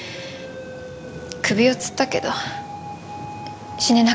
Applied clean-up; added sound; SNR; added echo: none; none; none; none.